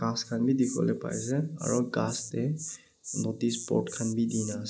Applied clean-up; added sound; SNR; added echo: none; Insect; 12 dB; none.